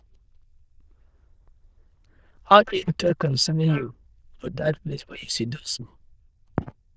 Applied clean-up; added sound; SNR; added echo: neural diffusion model UNIVERSE++.